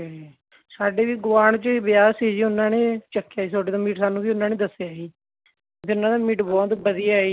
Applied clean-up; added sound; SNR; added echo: none; none; none; none.